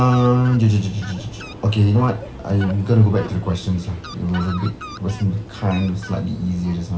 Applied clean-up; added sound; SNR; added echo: none; Fowl; 16 dB; reverberation time 0.3 s.